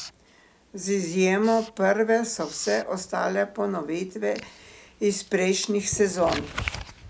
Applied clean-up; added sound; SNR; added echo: none; Writing; 15 dB; none.